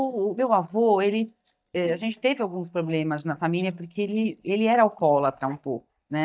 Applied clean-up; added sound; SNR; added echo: neural mask model DeepFilterNet 3.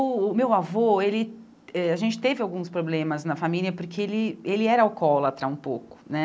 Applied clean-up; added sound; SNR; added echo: none; none; none; none.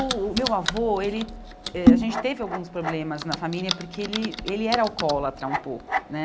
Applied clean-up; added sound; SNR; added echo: none; Typing; 0 dB; none.